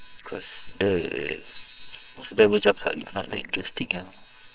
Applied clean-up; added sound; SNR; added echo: neural separator model SepFormer WHAMR!.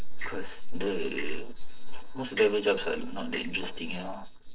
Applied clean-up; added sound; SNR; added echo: neural separator model SepFormer DNS4.